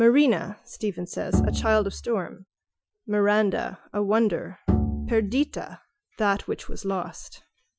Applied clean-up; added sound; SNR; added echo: classical method Wiener filter.